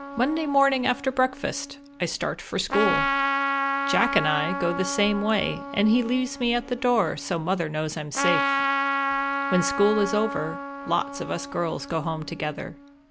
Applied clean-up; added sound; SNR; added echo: none; Trumpet; 4 dB; none.